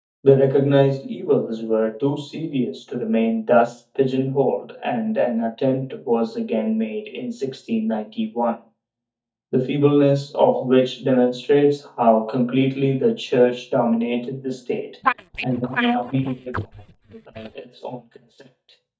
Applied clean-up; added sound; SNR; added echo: neural mask model DeepFilterNet 3.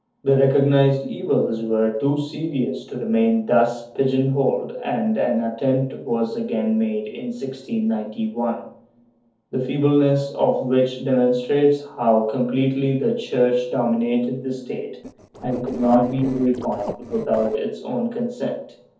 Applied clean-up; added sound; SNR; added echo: neural separator model SepFormer DNS4.